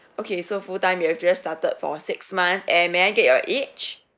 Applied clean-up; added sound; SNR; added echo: neural mask model Resemble Enhance denoiser.